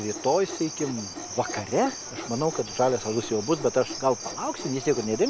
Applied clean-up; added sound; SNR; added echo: none; Cricket + Sawing; 10 dB; none.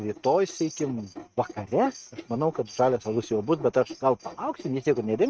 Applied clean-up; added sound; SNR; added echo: neural mask model RNNoise.